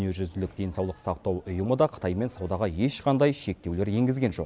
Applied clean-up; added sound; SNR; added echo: none; none; none; none.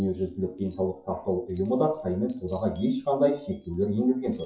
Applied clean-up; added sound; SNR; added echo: classical method WPE with log-MMSE.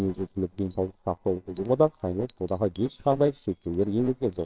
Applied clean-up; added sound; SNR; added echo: neural separator model SepFormer WHAMR!.